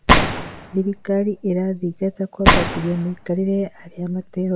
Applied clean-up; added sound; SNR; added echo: none; Gunshot, gunfire; -1 dB; none.